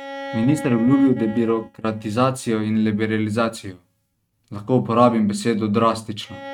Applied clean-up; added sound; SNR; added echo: neural mask model RNNoise.